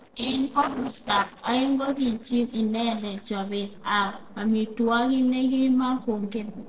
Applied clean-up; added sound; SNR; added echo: neural separator model SepFormer DNS4.